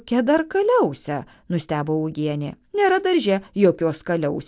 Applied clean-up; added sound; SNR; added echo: none; none; none; none.